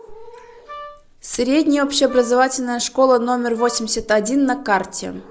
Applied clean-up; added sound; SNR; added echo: none; Wind instrument, woodwind instrument; 18 dB; none.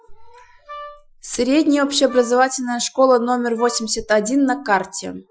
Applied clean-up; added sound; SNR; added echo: classical method Wiener filter.